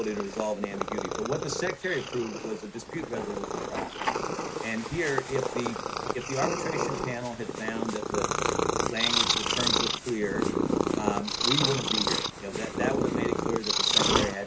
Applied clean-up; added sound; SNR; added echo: none; Purr; -4 dB; none.